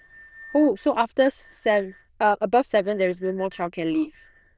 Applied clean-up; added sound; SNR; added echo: neural diffusion model UNIVERSE++.